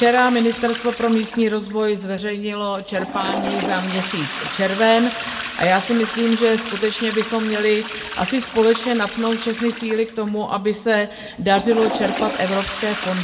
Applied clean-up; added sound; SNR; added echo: none; Toilet flush; 9 dB; reverberation time 0.2 s.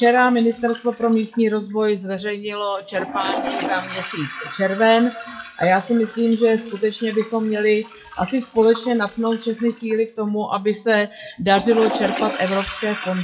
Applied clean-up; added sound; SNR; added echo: classical method WPE with log-MMSE.